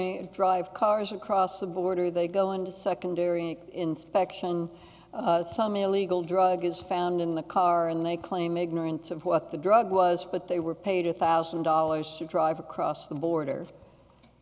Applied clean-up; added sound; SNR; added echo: none; none; none; none.